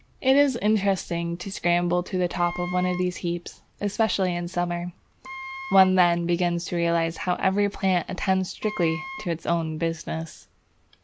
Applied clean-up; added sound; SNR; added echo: none; Wind instrument, woodwind instrument; 13 dB; none.